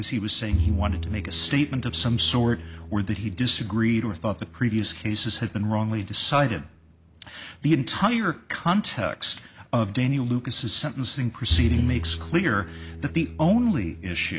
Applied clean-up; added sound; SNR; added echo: none; Bowed string instrument; 9 dB; none.